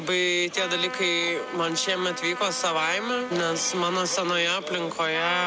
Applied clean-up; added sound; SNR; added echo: none; Trumpet; 11 dB; none.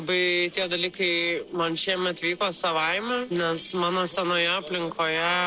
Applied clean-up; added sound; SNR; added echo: neural separator model SepFormer DNS4.